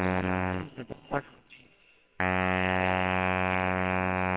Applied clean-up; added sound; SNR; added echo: neural separator model SepFormer WHAMR!.